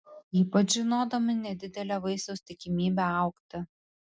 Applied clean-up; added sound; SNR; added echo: none; none; none; none.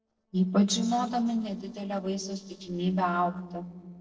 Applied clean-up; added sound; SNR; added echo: neural separator model SepFormer DNS4.